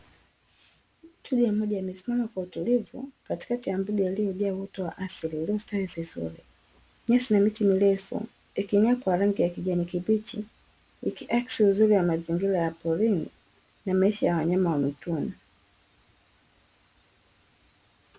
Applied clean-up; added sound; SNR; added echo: none; none; none; none.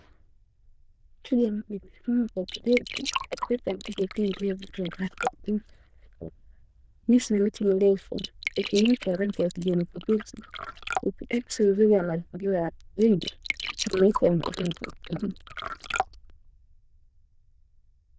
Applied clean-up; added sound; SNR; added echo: neural diffusion model UNIVERSE++.